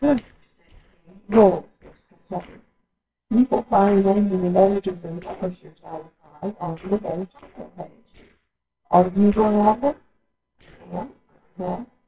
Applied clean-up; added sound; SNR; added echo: neural separator model SepFormer WHAMR!.